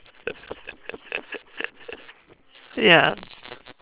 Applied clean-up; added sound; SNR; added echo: neural separator model SepFormer WHAM!.